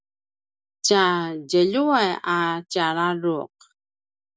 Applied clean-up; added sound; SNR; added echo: none; none; none; none.